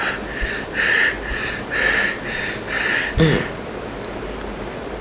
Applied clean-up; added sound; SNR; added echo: none; Breathing; -2 dB; none.